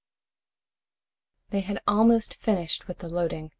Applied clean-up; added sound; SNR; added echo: none; none; none; none.